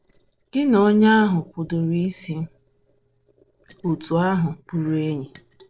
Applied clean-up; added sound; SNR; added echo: neural separator model SepFormer DNS4.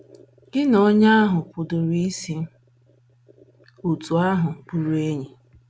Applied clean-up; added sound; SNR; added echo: none; none; none; none.